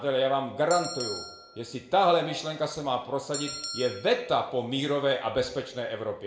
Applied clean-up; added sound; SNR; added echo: none; Bell; 13 dB; reverberation time 0.5 s.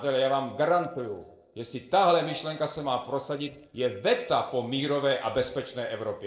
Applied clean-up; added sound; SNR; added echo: neural separator model SepFormer DNS4.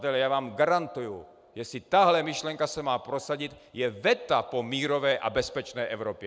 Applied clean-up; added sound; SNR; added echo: none; none; none; none.